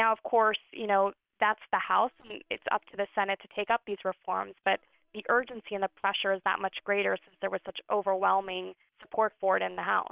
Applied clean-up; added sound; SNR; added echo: neural separator model SepFormer WHAM!.